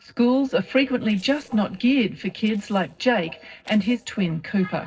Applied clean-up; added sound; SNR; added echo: neural separator model SepFormer DNS4.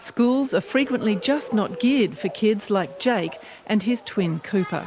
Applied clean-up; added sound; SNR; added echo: none; none; none; none.